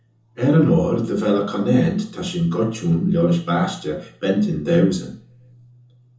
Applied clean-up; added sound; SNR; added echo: none; none; none; reverberation time 0.6 s.